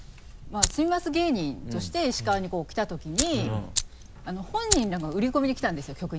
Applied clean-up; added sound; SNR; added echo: none; Fire; 6 dB; none.